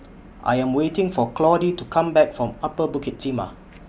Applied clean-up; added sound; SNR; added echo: none; none; none; none.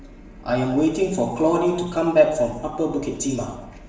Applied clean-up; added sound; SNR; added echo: none; none; none; reverberation time 0.9 s.